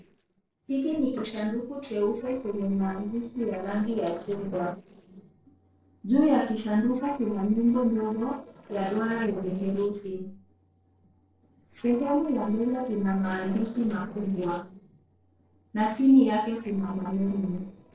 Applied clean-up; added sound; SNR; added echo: neural separator model SepFormer DNS4.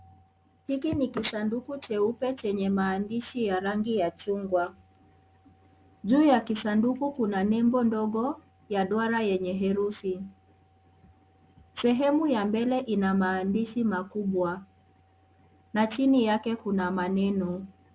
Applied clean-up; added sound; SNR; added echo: none; none; none; none.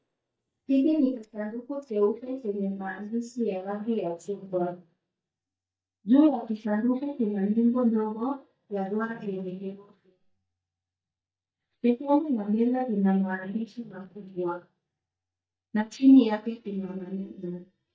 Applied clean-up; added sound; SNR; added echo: neural mask model DeepFilterNet 3.